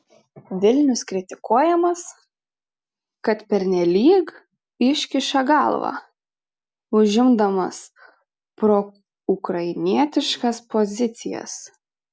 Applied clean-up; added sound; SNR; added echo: none; none; none; none.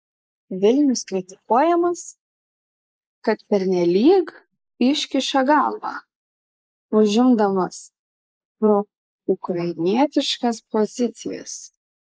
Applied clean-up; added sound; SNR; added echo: neural mask model Resemble Enhance denoiser.